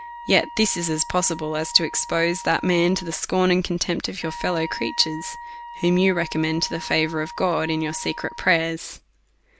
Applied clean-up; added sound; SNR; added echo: none; Wind instrument, woodwind instrument; 15 dB; none.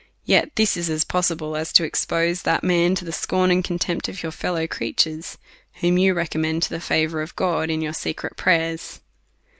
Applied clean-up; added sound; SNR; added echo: none; none; none; none.